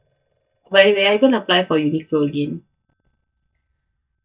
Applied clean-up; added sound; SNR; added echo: neural mask model DeepFilterNet 3.